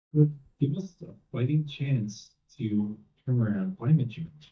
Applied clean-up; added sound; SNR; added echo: neural mask model DeepFilterNet 3.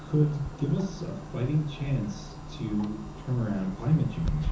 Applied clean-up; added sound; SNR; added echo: none; Clock; 8 dB; reverberation time 0.7 s.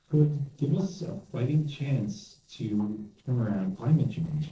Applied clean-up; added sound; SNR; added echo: neural separator model SepFormer DNS4.